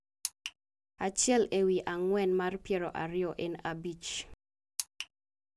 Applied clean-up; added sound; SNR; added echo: none; none; none; none.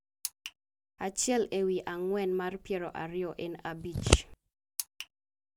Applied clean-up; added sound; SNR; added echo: none; Scissors; -5 dB; none.